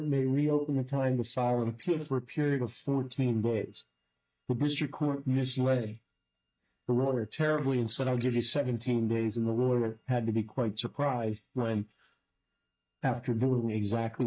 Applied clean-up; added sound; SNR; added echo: neural mask model DeepFilterNet 3.